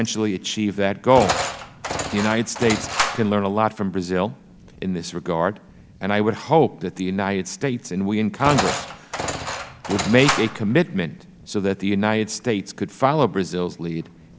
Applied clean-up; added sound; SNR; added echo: none; Engine; 5 dB; none.